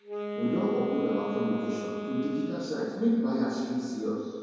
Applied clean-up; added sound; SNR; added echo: none; Wind instrument, woodwind instrument; 7 dB; reverberation time 2.2 s.